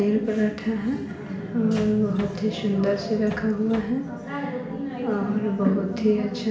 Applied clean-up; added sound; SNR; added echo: none; Bass drum; 17 dB; reverberation time 0.6 s.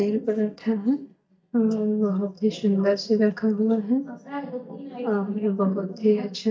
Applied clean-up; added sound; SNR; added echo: neural mask model DeepFilterNet 3.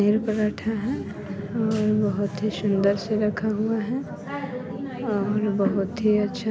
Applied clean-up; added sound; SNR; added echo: none; none; none; none.